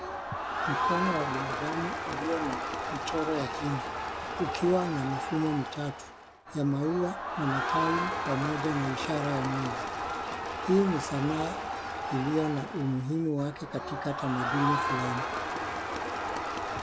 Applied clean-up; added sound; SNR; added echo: none; Crowd; 1 dB; none.